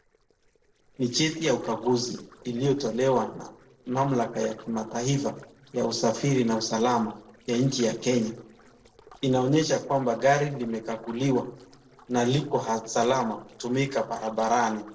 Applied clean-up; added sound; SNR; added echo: neural separator model SepFormer DNS4.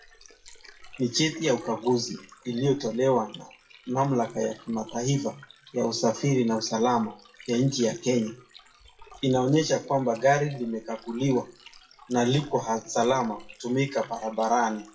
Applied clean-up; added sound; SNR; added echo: classical method WPE with log-MMSE.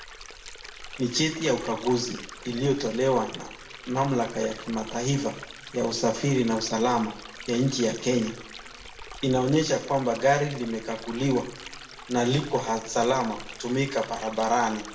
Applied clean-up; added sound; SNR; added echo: none; Stream; 15 dB; reverberation time 0.7 s.